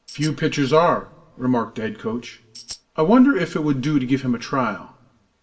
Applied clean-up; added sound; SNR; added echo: none; Tambourine; 16 dB; reverberation time 0.4 s.